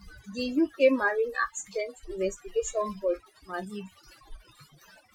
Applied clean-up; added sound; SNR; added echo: classical method Wiener filter.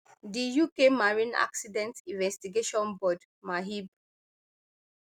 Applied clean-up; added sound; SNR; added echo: none; none; none; none.